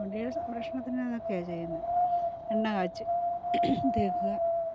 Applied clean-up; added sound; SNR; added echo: none; Wind; -3 dB; none.